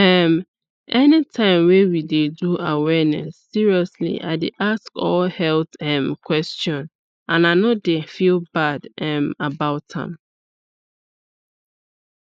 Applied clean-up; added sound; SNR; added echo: neural mask model Resemble Enhance denoiser.